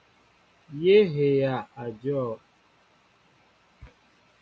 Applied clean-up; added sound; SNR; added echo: none; none; none; none.